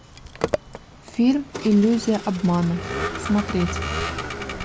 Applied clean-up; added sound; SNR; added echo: none; Vehicle; 6 dB; none.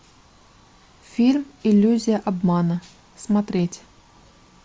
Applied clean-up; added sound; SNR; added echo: none; none; none; none.